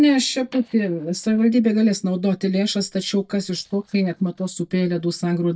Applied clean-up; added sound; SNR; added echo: neural mask model DeepFilterNet 3.